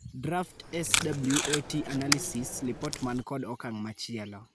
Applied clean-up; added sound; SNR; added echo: none; Packing tape, duct tape; 0 dB; none.